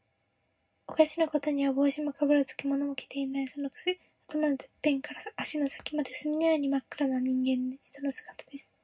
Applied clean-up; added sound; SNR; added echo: none; none; none; reverberation time 0.3 s.